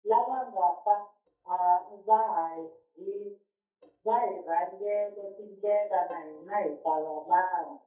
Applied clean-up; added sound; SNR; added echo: neural mask model DeepFilterNet 3.